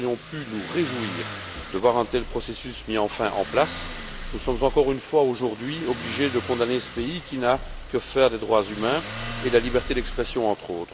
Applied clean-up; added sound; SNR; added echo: none; Motor vehicle (road) + Motor vehicle (road); 10 dB; none.